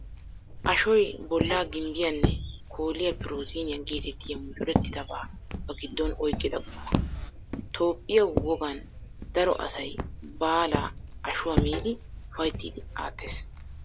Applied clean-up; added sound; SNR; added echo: none; Walk, footsteps; 4 dB; none.